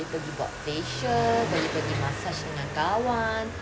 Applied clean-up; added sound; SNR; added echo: none; Motorcycle; 5 dB; none.